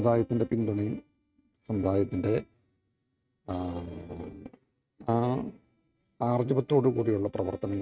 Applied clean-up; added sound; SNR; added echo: neural mask model RNNoise.